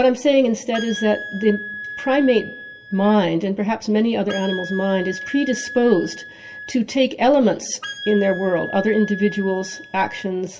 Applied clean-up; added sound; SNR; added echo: none; Wind instrument, woodwind instrument; 13 dB; reverberation time 0.2 s.